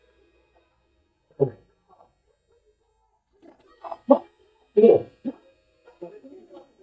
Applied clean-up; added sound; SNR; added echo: neural mask model DeepFilterNet 3.